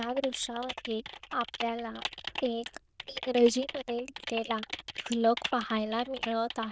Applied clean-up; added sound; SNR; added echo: neural diffusion model UNIVERSE++.